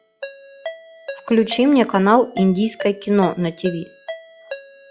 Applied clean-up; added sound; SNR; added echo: classical method log-MMSE.